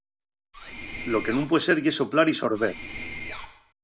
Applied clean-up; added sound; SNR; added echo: none; Mechanisms; 10 dB; none.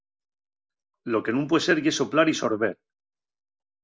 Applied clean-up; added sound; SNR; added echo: none; none; none; none.